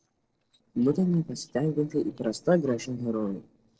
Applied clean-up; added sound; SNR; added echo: neural separator model SepFormer DNS4.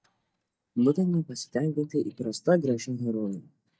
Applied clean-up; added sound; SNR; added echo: neural mask model DeepFilterNet 3.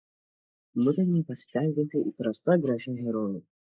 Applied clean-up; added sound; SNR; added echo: neural mask model Resemble Enhance denoiser.